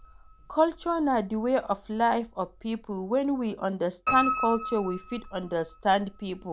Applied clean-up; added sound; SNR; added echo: none; Piano; 8 dB; none.